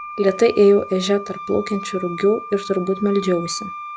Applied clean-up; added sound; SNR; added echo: none; Wind instrument, woodwind instrument; 13 dB; none.